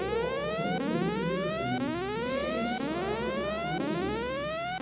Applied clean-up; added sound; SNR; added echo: none; Alarm; -1 dB; reverberation time 2.0 s.